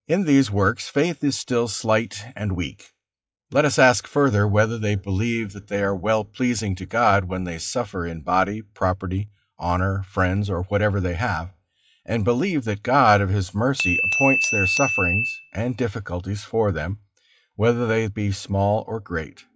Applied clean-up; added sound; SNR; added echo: classical method log-MMSE.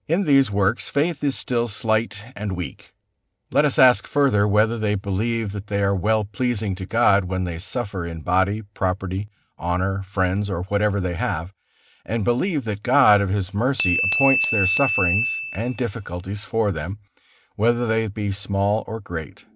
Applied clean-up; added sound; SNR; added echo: none; Glass / Bell; 3 dB; none.